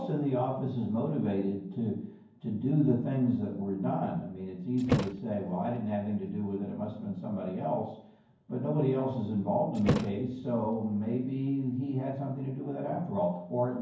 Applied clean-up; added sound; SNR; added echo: none; Thump, thud; 5 dB; reverberation time 0.9 s.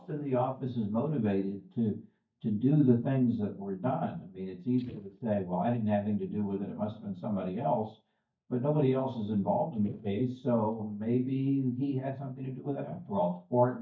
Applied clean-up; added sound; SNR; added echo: neural mask model DeepFilterNet 3.